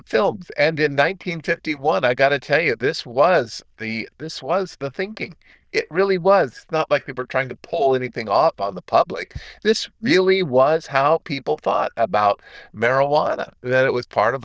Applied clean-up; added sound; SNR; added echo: neural diffusion model UNIVERSE++.